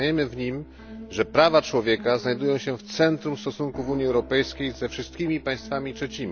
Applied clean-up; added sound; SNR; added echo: none; Piano; 16 dB; none.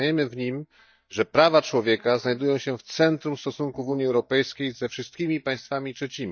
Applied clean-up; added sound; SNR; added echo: neural mask model DeepFilterNet 3.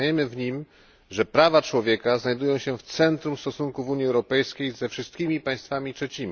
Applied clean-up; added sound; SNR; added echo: none; none; none; none.